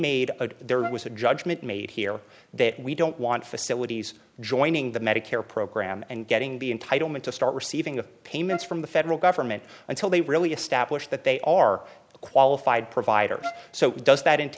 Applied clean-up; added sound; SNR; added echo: none; Wind instrument, woodwind instrument; 12 dB; none.